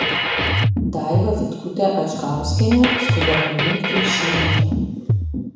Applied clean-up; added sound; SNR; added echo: none; Drum kit; -2 dB; reverberation time 1.1 s.